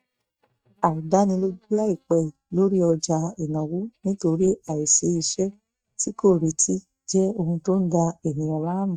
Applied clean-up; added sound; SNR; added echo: neural mask model DeepFilterNet 3.